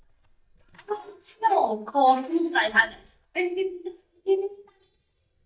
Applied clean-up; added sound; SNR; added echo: neural mask model DeepFilterNet 3.